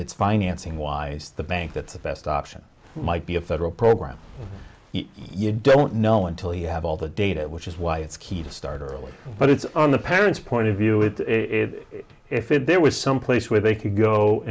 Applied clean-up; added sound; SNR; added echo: none; none; none; none.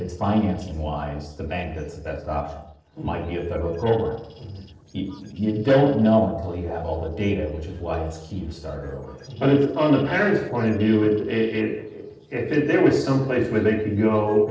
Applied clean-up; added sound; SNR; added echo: neural separator model SepFormer DNS4.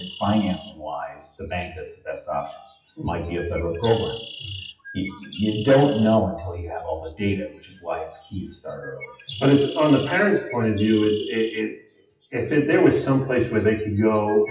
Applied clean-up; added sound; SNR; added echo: classical method WPE with log-MMSE.